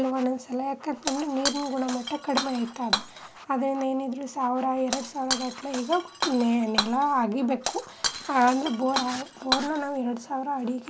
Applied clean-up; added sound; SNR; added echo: none; Shatter; 6 dB; none.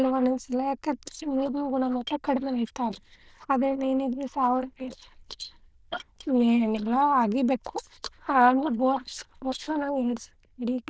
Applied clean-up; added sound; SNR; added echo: neural diffusion model UNIVERSE++.